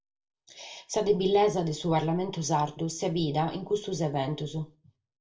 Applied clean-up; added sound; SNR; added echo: none; none; none; reverberation time 0.3 s.